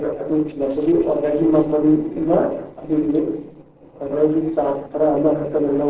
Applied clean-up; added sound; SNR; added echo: neural separator model SepFormer DNS4.